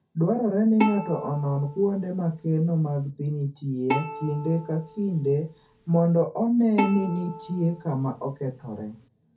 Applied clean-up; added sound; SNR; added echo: none; Bowed string instrument; 10 dB; reverberation time 0.3 s.